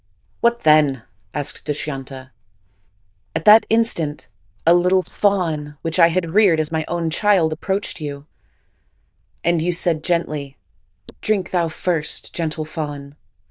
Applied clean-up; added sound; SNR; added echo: neural diffusion model UNIVERSE++.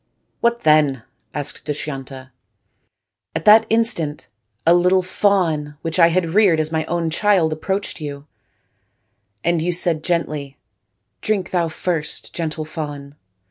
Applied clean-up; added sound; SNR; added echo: none; none; none; none.